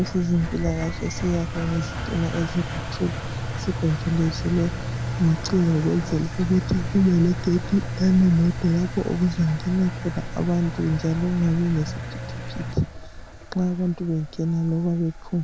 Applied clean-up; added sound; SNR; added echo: none; Engine; 7 dB; none.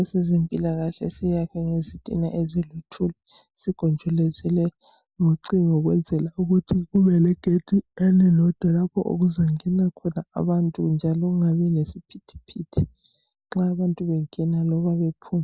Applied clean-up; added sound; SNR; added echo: none; none; none; none.